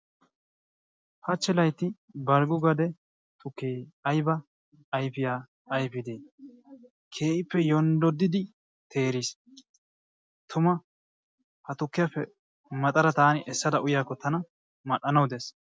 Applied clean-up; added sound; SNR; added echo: none; none; none; none.